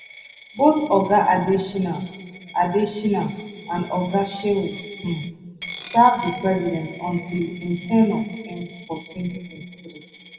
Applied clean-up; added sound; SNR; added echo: none; Coin (dropping); 19 dB; reverberation time 1.5 s.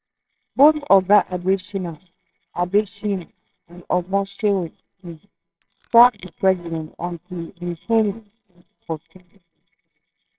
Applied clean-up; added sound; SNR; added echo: neural separator model SepFormer WHAMR!.